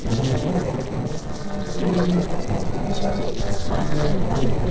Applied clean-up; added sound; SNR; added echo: neural separator model SepFormer DNS4.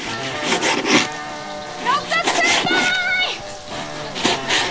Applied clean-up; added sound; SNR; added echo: none; Frying (food); -1 dB; reverberation time 0.5 s.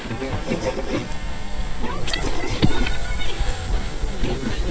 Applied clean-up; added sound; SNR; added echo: neural mask model DeepFilterNet 3.